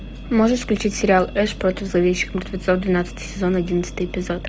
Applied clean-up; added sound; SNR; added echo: none; none; none; none.